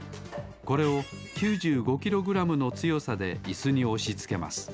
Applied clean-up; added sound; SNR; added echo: none; Squeak; 15 dB; none.